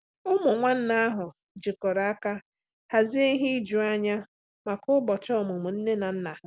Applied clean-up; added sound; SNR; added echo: none; none; none; none.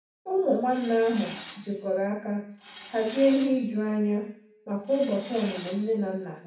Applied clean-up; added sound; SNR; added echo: none; Tools; 18 dB; reverberation time 0.6 s.